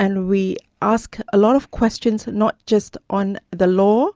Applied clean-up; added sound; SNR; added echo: none; none; none; none.